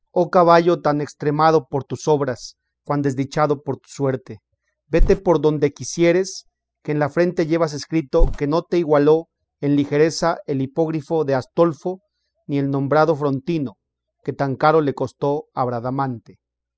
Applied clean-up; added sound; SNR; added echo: classical method spectral subtraction.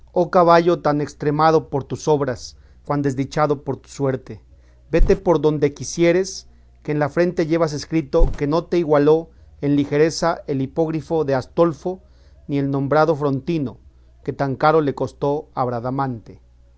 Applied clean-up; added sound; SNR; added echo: none; Bird; 6 dB; none.